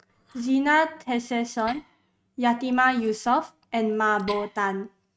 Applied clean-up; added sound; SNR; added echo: neural mask model RNNoise.